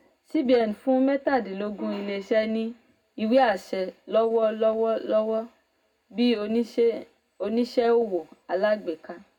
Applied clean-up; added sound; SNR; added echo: none; none; none; reverberation time 0.3 s.